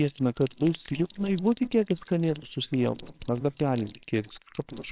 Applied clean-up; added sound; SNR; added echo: neural separator model SepFormer WHAMR!.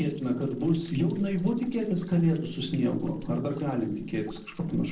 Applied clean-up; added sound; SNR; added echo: neural separator model SepFormer DNS4.